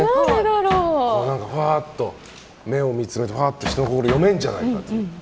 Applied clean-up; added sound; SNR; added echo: none; Bass drum; 8 dB; none.